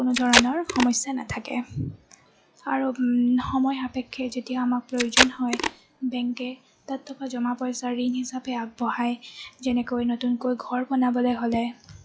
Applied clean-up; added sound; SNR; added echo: classical method log-MMSE.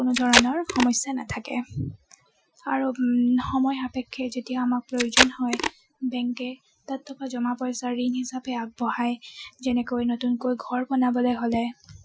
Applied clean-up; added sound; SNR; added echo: classical method Wiener filter.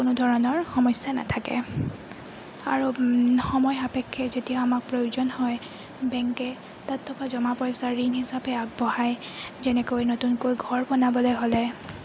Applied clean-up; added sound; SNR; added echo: none; none; none; none.